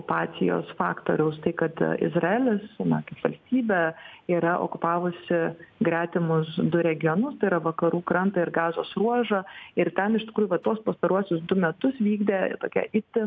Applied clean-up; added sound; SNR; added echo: none; none; none; none.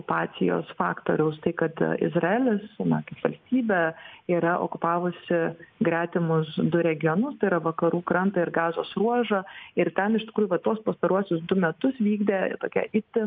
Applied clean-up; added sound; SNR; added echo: neural mask model Resemble Enhance denoiser.